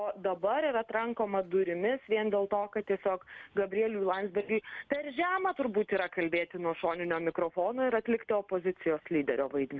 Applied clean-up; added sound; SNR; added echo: none; none; none; none.